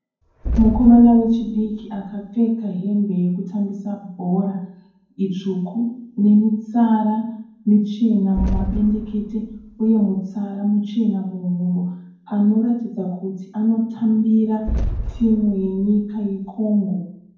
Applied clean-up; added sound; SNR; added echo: none; Boom; 8 dB; reverberation time 0.9 s.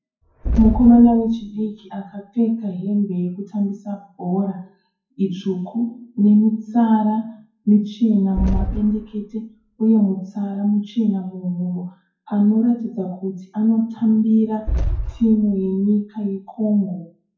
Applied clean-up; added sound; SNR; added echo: classical method WPE with log-MMSE.